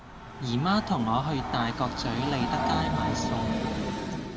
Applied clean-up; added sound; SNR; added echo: none; Train; 1 dB; none.